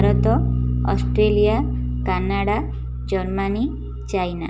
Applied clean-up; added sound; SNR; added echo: none; Bass guitar; -1 dB; none.